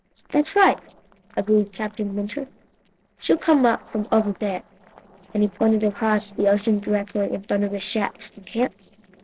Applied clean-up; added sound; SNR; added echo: neural separator model SepFormer DNS4.